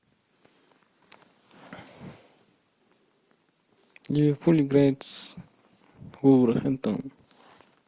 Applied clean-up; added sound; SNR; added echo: none; none; none; none.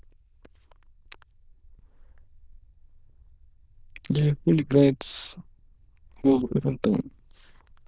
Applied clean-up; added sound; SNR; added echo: neural diffusion model UNIVERSE++.